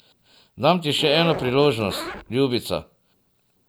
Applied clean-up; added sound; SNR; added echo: none; Zipper (clothing); 10 dB; none.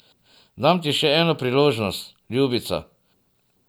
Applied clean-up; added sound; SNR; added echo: none; none; none; none.